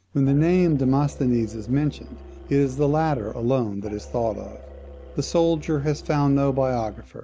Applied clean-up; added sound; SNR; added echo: none; Musical instrument; 17 dB; none.